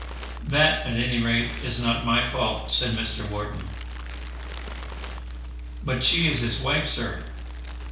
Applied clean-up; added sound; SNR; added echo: none; Crumpling, crinkling; 18 dB; reverberation time 0.6 s.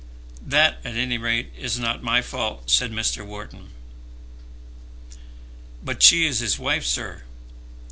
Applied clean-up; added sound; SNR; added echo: none; none; none; none.